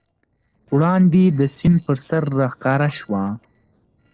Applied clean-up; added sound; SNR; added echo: neural separator model SepFormer DNS4.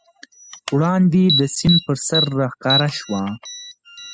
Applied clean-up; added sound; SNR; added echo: classical method spectral subtraction.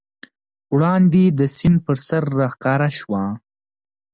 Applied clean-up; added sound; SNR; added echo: none; none; none; none.